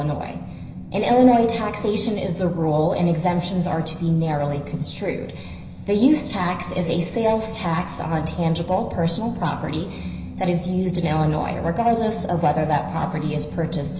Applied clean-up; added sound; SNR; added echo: none; none; none; reverberation time 0.9 s.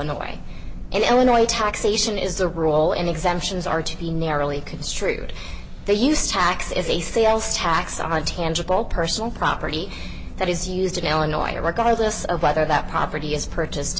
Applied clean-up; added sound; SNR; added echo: none; none; none; none.